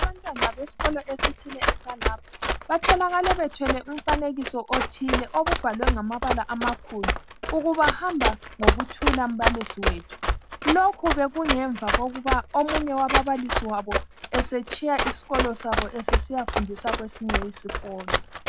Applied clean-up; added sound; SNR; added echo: none; Run; -1 dB; none.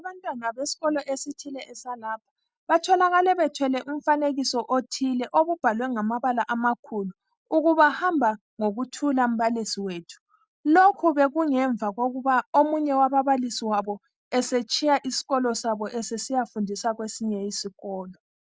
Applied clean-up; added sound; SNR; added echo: none; none; none; none.